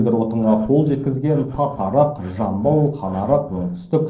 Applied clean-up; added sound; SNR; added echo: neural separator model SepFormer DNS4.